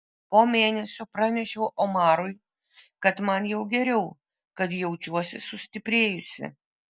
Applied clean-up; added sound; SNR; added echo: none; none; none; none.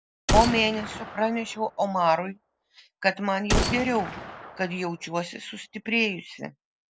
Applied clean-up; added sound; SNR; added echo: none; Gunshot, gunfire; 4 dB; none.